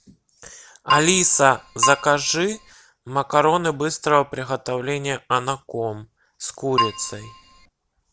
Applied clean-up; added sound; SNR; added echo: none; Keyboard (musical); 4 dB; none.